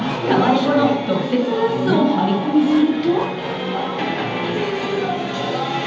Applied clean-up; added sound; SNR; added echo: none; Bark; 17 dB; reverberation time 0.9 s.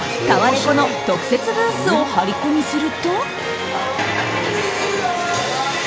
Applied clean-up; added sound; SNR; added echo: none; none; none; none.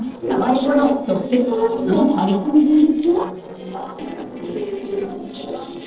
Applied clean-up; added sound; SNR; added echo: neural separator model SepFormer DNS4.